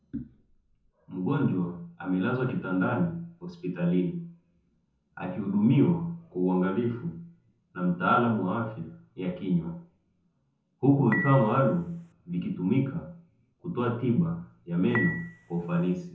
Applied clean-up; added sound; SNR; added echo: none; Dishes, pots, and pans / Chink, clink; 8 dB; reverberation time 0.6 s.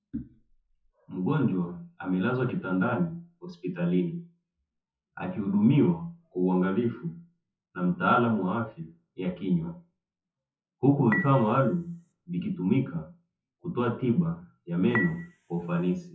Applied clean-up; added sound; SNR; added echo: classical method WPE with log-MMSE.